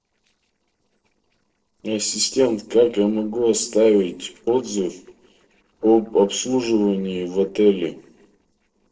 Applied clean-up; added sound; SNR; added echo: neural separator model SepFormer DNS4.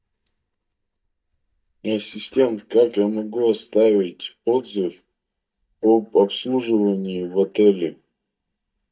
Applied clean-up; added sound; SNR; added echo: neural mask model DeepFilterNet 3.